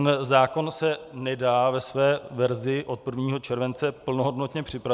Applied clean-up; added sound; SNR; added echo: none; none; none; none.